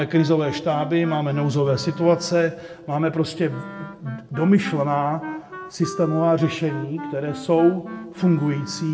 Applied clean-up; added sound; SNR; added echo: none; Wind instrument, woodwind instrument; 14 dB; reverberation time 0.5 s.